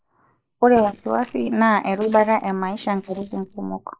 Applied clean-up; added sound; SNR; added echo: neural mask model Resemble Enhance denoiser.